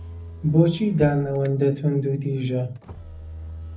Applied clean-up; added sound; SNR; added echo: none; Motor vehicle (road); 16 dB; reverberation time 0.4 s.